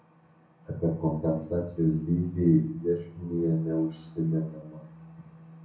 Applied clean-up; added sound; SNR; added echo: none; none; none; reverberation time 0.5 s.